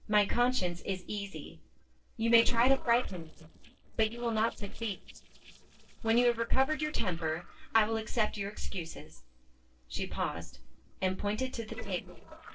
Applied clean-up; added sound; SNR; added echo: neural separator model SepFormer DNS4.